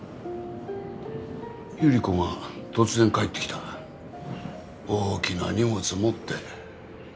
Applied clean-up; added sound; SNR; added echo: none; Subway, metro, underground; 13 dB; none.